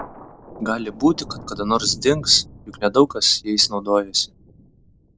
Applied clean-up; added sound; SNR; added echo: none; Thunder; 18 dB; none.